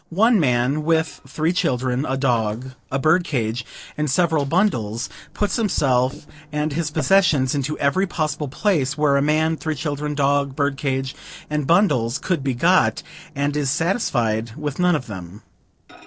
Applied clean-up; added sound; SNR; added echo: neural separator model SepFormer DNS4.